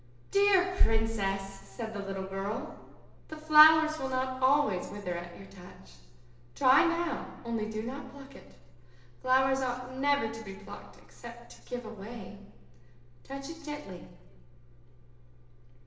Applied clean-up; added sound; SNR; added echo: none; none; none; reverberation time 0.9 s.